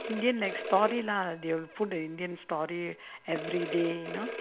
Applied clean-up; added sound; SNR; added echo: none; Telephone; 10 dB; none.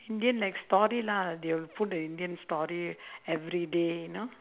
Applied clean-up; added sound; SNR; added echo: none; none; none; none.